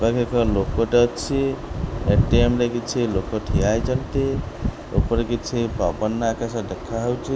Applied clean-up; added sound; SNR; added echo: none; none; none; none.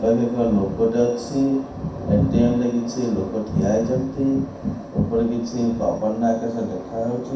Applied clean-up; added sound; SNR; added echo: none; none; none; reverberation time 0.6 s.